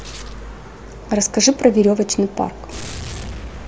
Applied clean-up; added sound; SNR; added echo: none; Gunshot, gunfire; 15 dB; none.